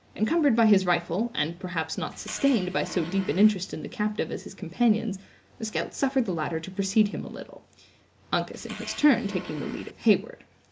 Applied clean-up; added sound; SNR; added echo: none; Fart; 15 dB; none.